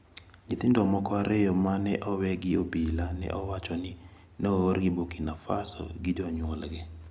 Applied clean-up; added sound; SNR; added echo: none; none; none; none.